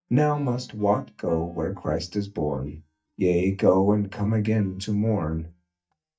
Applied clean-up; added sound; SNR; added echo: neural mask model DeepFilterNet 3.